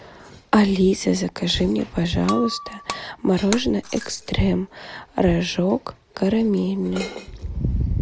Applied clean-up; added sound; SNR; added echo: none; Shatter; 13 dB; none.